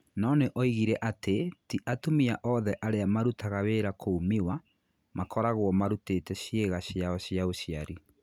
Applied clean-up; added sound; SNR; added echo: none; none; none; none.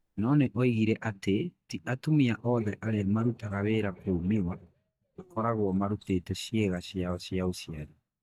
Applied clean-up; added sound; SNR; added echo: neural mask model DeepFilterNet 3.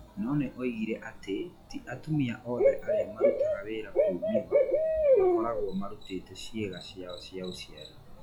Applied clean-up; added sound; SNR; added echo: classical method log-MMSE.